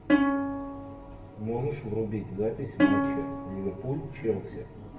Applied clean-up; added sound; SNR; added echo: none; Plucked string instrument; -4 dB; reverberation time 0.9 s.